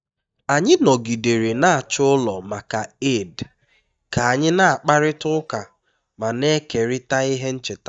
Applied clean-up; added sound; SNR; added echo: neural mask model DeepFilterNet 3.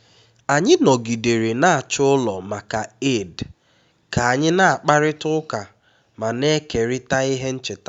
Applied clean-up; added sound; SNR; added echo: none; none; none; none.